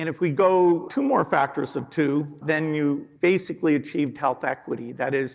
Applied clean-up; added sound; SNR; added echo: none; none; none; none.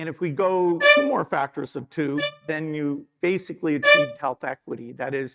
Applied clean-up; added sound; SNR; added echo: neural mask model RNNoise.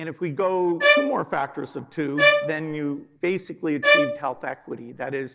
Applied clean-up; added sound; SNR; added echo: none; Bowed string instrument; -4 dB; none.